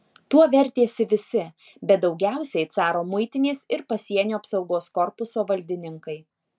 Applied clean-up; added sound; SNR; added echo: none; none; none; none.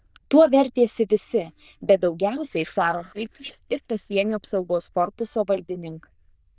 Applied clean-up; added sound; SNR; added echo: neural diffusion model UNIVERSE++.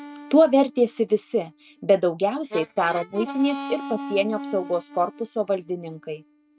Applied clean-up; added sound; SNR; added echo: neural mask model RNNoise.